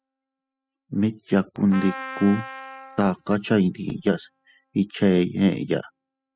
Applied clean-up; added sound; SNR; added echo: classical method spectral subtraction.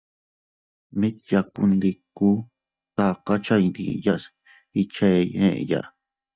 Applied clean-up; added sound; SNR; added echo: neural mask model DeepFilterNet 3.